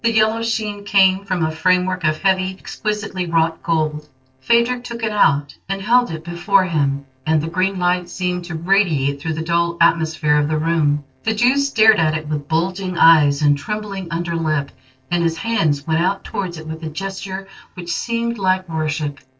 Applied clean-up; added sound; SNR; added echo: neural separator model SepFormer DNS4.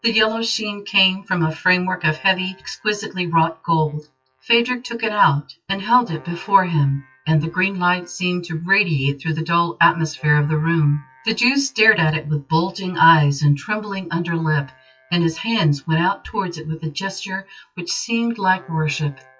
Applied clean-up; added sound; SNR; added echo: classical method WPE with log-MMSE.